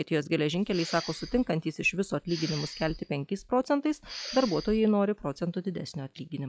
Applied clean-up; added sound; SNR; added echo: classical method log-MMSE.